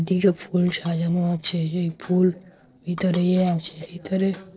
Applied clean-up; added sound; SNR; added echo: neural separator model SepFormer DNS4.